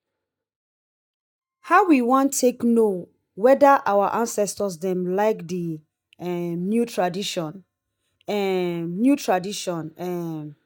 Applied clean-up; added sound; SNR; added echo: neural mask model DeepFilterNet 3.